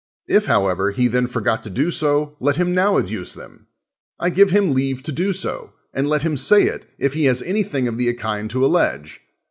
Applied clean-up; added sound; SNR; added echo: none; none; none; none.